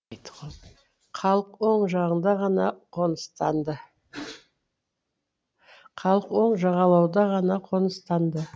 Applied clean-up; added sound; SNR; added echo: none; none; none; none.